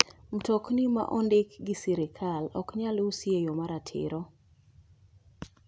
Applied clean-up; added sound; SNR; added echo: none; none; none; none.